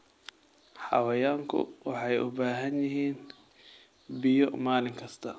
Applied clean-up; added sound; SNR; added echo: none; none; none; none.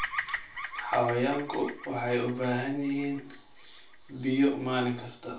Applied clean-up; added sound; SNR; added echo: none; Bird vocalization, bird call, bird song; 11 dB; reverberation time 0.3 s.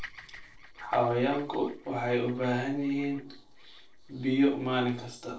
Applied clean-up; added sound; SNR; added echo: neural separator model SepFormer DNS4.